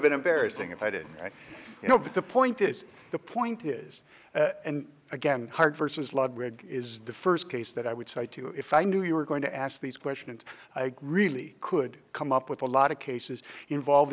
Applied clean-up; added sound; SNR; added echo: none; none; none; none.